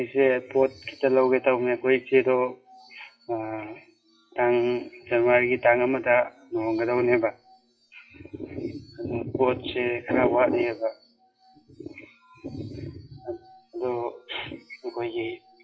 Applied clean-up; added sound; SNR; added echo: classical method WPE with log-MMSE.